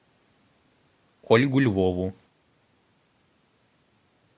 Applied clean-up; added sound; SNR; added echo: none; none; none; none.